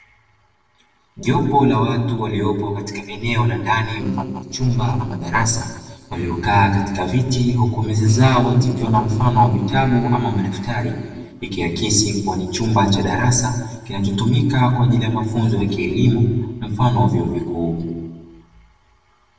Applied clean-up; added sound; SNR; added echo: neural separator model SepFormer DNS4.